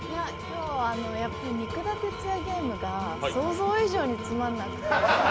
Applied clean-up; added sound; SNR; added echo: none; Engine / Tools; 8 dB; none.